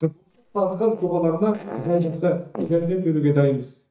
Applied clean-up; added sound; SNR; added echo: neural mask model DeepFilterNet 3.